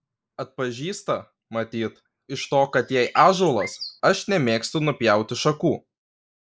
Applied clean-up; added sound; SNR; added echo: neural mask model Resemble Enhance denoiser.